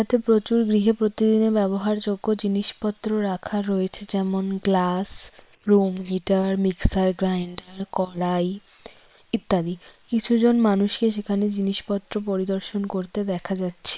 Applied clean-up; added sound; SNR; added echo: neural separator model SepFormer WHAM!.